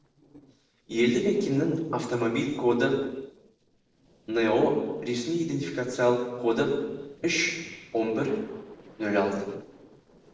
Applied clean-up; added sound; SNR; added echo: neural separator model SepFormer DNS4.